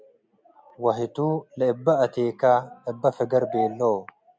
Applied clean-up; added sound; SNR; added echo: none; none; none; none.